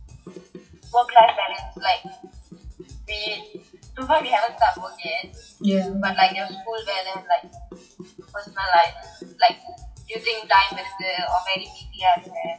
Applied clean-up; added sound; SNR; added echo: classical method WPE with log-MMSE.